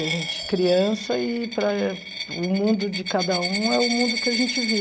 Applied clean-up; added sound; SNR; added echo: none; Coin (dropping); 5 dB; none.